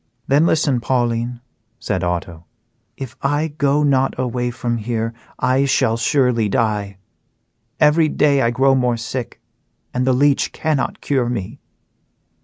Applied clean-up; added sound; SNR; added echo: none; none; none; none.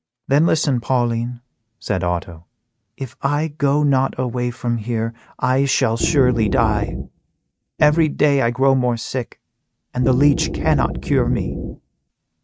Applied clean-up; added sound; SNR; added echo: neural mask model RNNoise.